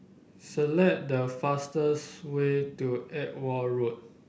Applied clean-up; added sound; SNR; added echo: none; none; none; none.